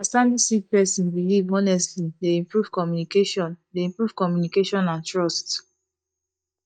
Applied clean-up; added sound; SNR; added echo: neural mask model DeepFilterNet 3.